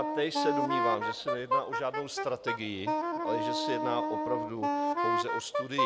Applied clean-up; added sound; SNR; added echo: none; Wind instrument, woodwind instrument; -4 dB; none.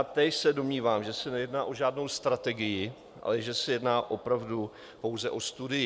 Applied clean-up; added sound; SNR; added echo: none; none; none; none.